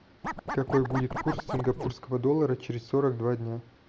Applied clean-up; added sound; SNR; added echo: none; Scratching (performance technique); 6 dB; none.